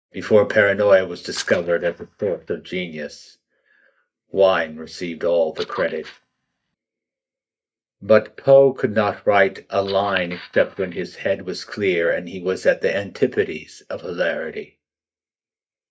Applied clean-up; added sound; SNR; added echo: neural mask model DeepFilterNet 3.